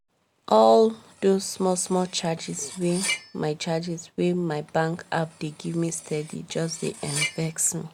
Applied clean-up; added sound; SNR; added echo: none; Cutlery, silverware; 13 dB; none.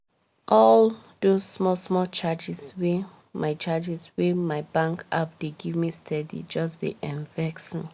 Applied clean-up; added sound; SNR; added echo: none; none; none; none.